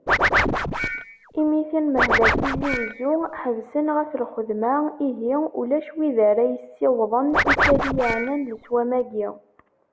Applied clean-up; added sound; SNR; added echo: none; Scratching (performance technique); -1 dB; none.